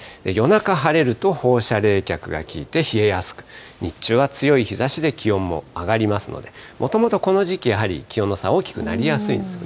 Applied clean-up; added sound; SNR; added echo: none; none; none; none.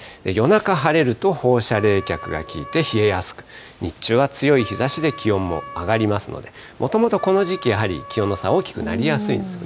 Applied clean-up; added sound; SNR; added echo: none; Wind instrument, woodwind instrument; 16 dB; none.